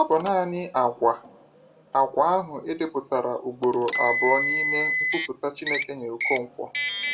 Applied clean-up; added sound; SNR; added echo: none; Car; 4 dB; reverberation time 0.3 s.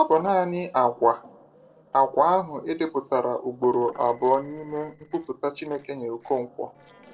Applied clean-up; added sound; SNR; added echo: neural separator model SepFormer DNS4.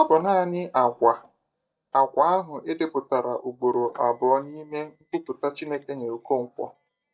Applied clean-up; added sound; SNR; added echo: neural mask model DeepFilterNet 3.